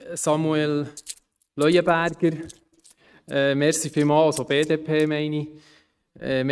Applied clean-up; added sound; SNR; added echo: neural mask model RNNoise.